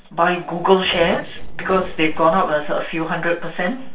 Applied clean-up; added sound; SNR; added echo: neural separator model SepFormer DNS4.